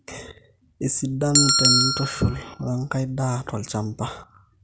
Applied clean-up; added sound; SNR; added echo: none; Bell; -4 dB; none.